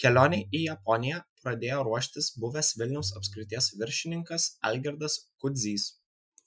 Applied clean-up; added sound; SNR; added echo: classical method Wiener filter.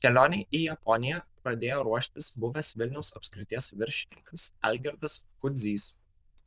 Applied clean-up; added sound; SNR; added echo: neural diffusion model UNIVERSE++.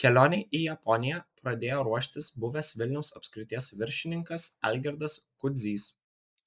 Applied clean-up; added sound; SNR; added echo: neural mask model Resemble Enhance denoiser.